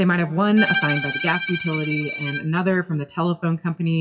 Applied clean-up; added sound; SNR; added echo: classical method WPE with log-MMSE.